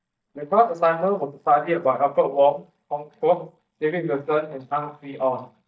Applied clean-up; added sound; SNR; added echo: neural mask model DeepFilterNet 3.